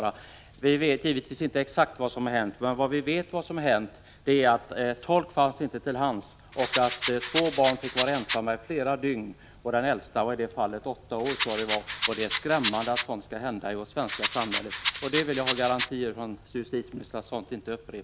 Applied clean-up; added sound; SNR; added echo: none; Rattle; 4 dB; none.